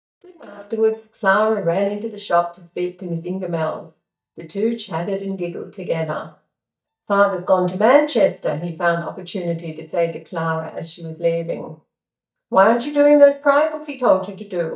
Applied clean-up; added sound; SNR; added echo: neural mask model DeepFilterNet 3.